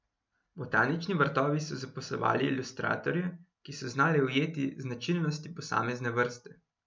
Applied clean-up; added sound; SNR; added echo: none; none; none; none.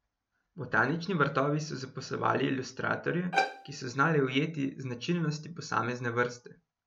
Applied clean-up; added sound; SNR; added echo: none; Bowed string instrument; 3 dB; none.